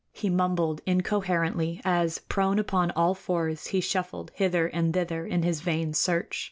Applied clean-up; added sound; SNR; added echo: none; none; none; none.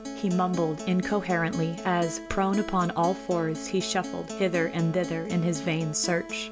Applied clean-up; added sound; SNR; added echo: none; Acoustic guitar; 10 dB; none.